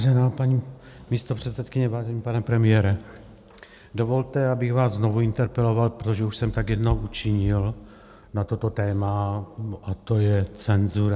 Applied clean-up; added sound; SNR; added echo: none; none; none; none.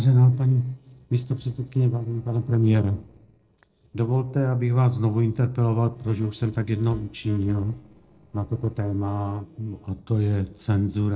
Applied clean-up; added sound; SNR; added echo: neural separator model SepFormer DNS4.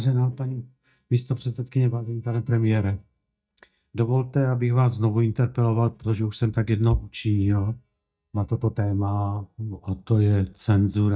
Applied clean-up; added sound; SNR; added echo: neural mask model DeepFilterNet 3.